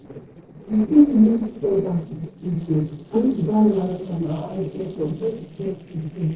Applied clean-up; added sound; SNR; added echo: neural separator model SepFormer DNS4.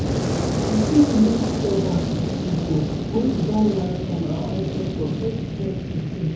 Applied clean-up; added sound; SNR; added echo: none; Fire; 1 dB; reverberation time 0.6 s.